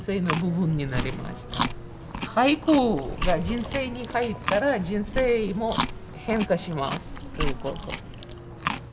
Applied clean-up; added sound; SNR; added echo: none; Chewing, mastication; 6 dB; none.